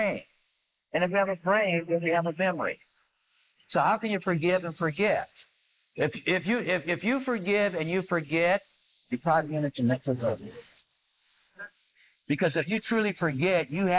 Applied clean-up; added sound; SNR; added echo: neural mask model Resemble Enhance denoiser.